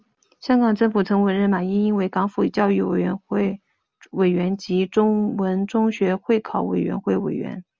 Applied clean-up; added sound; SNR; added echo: none; none; none; none.